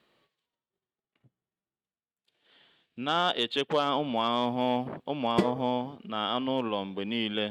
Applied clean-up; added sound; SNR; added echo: neural mask model RNNoise.